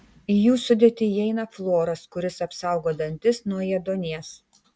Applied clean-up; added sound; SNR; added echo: none; none; none; none.